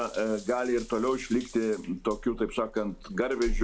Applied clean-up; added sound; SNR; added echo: none; Drip / Trickle, dribble / Bathtub (filling or washing) / Water tap, faucet; 10 dB; none.